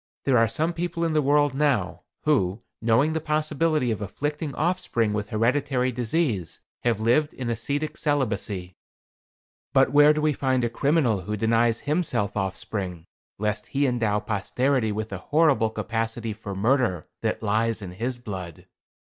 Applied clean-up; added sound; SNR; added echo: none; none; none; none.